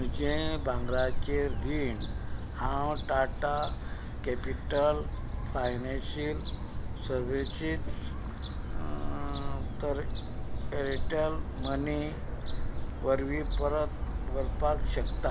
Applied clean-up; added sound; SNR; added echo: none; Gull, seagull / Fowl; -2 dB; none.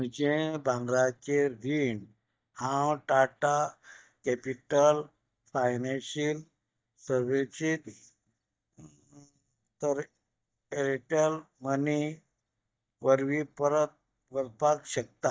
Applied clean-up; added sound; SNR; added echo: neural mask model DeepFilterNet 3.